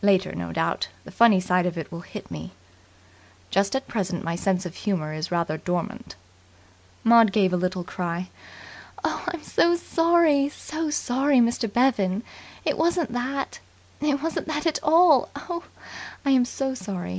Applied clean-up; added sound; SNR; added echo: none; none; none; none.